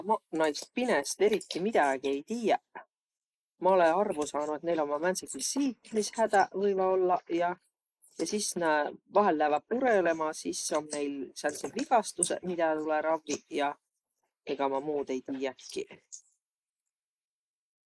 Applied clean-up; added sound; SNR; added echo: neural mask model Resemble Enhance denoiser.